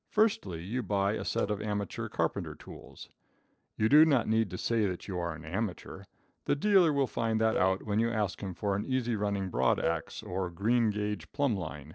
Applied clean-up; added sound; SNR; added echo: neural separator model SepFormer DNS4.